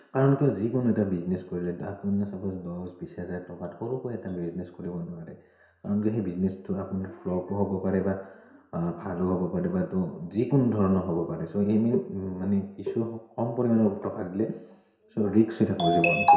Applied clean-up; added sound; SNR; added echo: none; none; none; reverberation time 0.7 s.